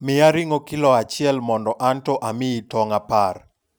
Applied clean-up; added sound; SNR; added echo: none; none; none; none.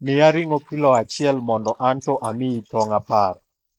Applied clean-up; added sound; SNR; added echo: neural mask model Resemble Enhance denoiser.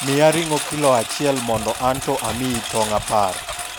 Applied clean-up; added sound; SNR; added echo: none; Engine; 8 dB; none.